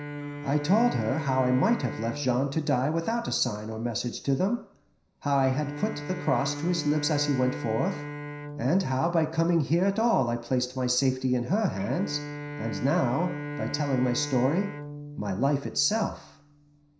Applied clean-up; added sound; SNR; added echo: none; Bowed string instrument; 11 dB; reverberation time 0.5 s.